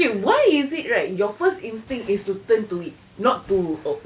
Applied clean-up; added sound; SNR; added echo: none; none; none; none.